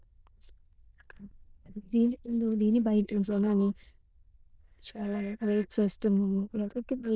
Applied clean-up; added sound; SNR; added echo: neural diffusion model UNIVERSE++.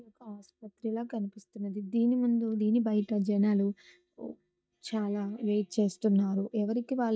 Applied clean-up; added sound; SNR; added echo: neural mask model DeepFilterNet 3.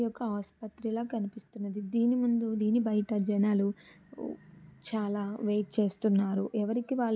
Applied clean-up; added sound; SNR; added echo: none; none; none; none.